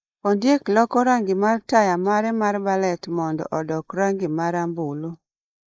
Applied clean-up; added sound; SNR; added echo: neural mask model Resemble Enhance denoiser.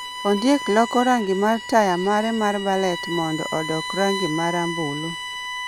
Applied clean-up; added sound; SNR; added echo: none; Bowed string instrument; 9 dB; none.